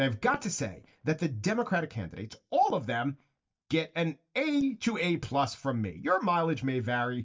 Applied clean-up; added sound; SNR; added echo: neural mask model DeepFilterNet 3.